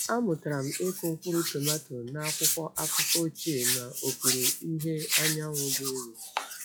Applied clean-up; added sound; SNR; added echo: classical method log-MMSE.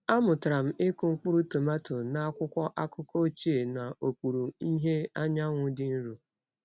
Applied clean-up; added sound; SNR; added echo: none; none; none; none.